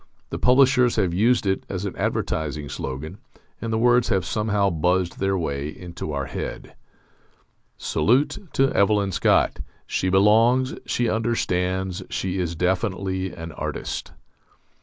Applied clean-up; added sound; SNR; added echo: none; none; none; none.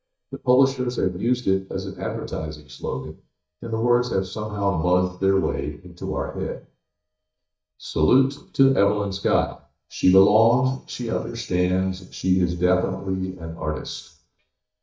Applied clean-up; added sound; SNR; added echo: neural mask model DeepFilterNet 3.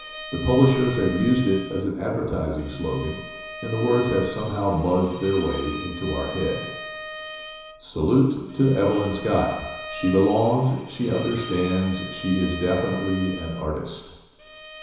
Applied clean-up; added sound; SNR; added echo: none; Bowed string instrument; 13 dB; reverberation time 1.0 s.